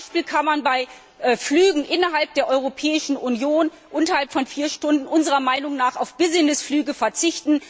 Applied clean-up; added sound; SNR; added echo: none; none; none; none.